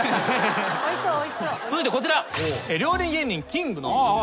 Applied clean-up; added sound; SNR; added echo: none; none; none; none.